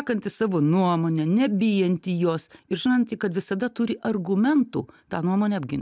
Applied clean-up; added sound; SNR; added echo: none; none; none; none.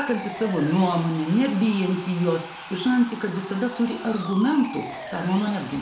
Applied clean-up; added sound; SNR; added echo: none; Sawing; 14 dB; reverberation time 0.6 s.